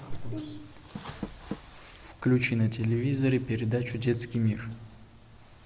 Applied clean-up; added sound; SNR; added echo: none; Door; 20 dB; none.